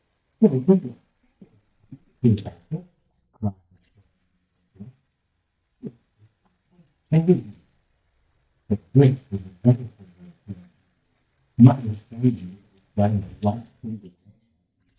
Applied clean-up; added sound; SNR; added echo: neural mask model DeepFilterNet 3.